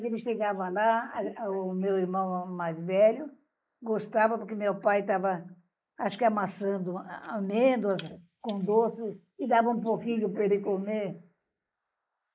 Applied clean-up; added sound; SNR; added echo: neural mask model Resemble Enhance denoiser.